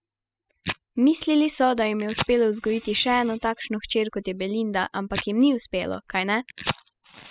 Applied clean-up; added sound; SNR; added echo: classical method spectral subtraction.